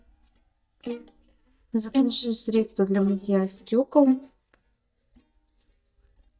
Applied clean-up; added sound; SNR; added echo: neural mask model DeepFilterNet 3.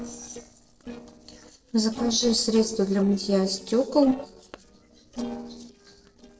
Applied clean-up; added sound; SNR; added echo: neural separator model SepFormer DNS4.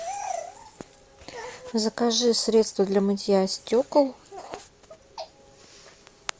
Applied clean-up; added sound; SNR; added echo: none; none; none; none.